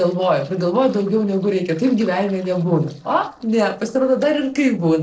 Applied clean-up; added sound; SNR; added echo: neural separator model SepFormer DNS4.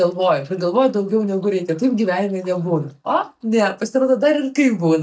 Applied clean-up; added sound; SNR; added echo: neural mask model DeepFilterNet 3.